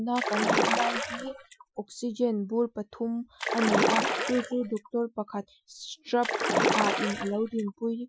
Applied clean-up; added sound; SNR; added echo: classical method Wiener filter.